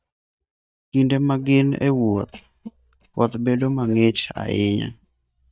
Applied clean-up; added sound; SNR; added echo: neural mask model DeepFilterNet 3.